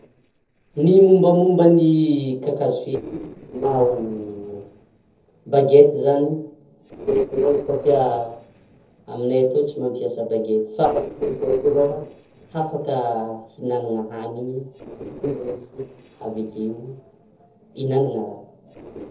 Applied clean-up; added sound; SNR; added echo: neural separator model SepFormer DNS4.